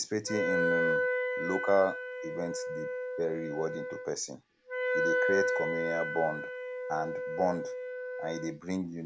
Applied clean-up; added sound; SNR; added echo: none; Wind instrument, woodwind instrument; -1 dB; none.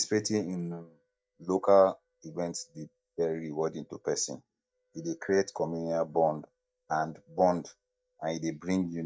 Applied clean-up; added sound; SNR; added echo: neural mask model DeepFilterNet 3.